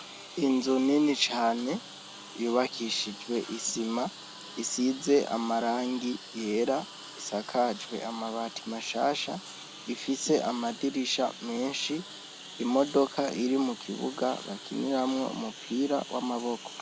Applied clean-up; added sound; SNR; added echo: none; Engine; 15 dB; none.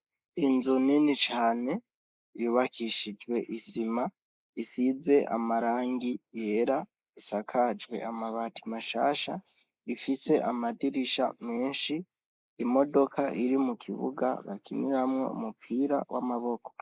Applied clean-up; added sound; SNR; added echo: neural mask model Resemble Enhance denoiser.